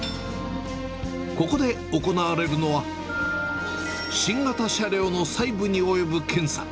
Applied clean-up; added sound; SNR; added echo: none; Keyboard (musical); 12 dB; none.